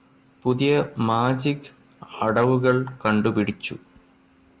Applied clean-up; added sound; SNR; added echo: none; none; none; none.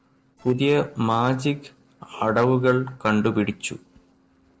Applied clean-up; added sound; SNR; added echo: neural separator model SepFormer DNS4.